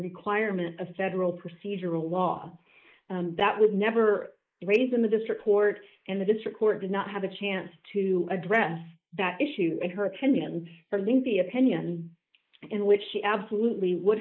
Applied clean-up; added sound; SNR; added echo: neural mask model Resemble Enhance denoiser.